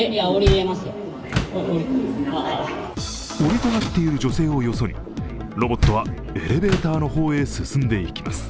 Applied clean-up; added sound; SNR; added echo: none; Door; 7 dB; none.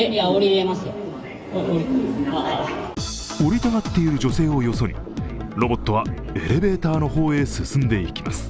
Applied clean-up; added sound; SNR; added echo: none; none; none; none.